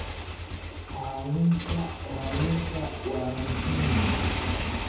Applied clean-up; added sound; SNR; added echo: none; Motorcycle / Engine; 0 dB; reverberation time 1.0 s.